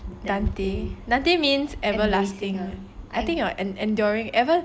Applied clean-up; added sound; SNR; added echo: none; none; none; none.